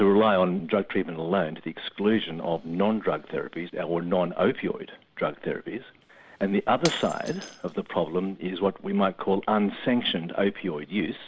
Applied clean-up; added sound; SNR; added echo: none; Shatter; 17 dB; none.